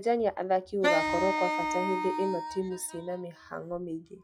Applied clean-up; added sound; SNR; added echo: classical method log-MMSE.